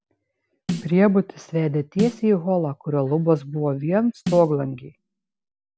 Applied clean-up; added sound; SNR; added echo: none; Snare drum; 11 dB; none.